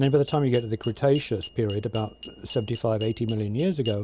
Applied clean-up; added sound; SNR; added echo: none; Glass; 14 dB; none.